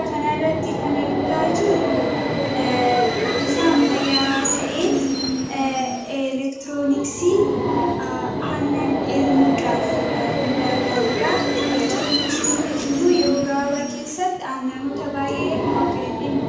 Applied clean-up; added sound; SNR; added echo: none; Subway, metro, underground; -1 dB; reverberation time 0.8 s.